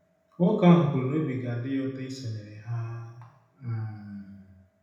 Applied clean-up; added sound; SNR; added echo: none; none; none; reverberation time 0.8 s.